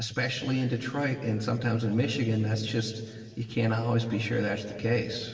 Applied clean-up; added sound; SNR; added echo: none; none; none; reverberation time 2.3 s.